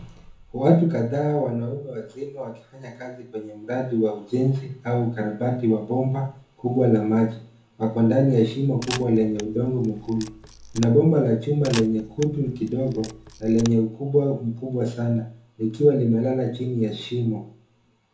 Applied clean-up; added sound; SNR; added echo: none; Camera; 16 dB; reverberation time 0.6 s.